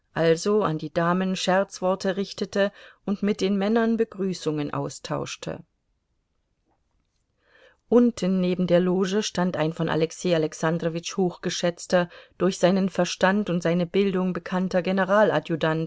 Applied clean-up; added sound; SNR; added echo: none; none; none; none.